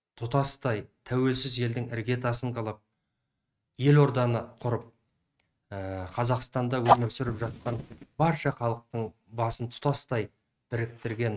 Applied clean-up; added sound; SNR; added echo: neural mask model RNNoise.